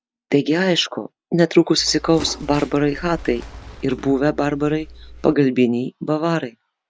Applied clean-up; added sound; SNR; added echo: none; Bird; 16 dB; none.